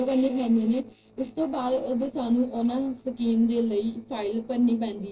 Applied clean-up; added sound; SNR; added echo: neural separator model SepFormer DNS4.